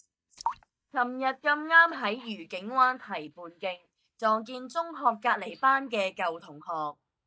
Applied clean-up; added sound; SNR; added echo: neural mask model DeepFilterNet 3.